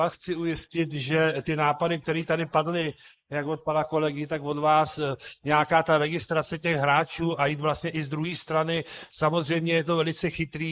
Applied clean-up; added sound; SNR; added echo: neural mask model Resemble Enhance denoiser.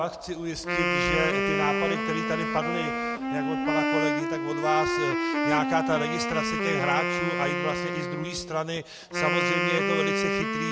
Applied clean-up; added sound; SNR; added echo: none; Wind instrument, woodwind instrument; -3 dB; none.